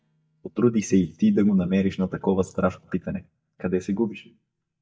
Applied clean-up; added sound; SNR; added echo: neural mask model DeepFilterNet 3.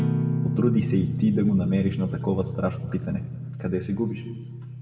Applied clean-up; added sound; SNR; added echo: none; Guitar; 2 dB; reverberation time 1.7 s.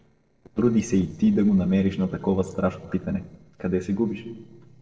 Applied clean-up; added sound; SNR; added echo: neural separator model SepFormer DNS4.